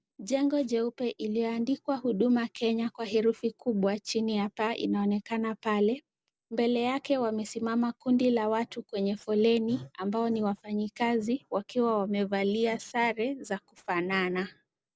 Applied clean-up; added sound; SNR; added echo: none; none; none; none.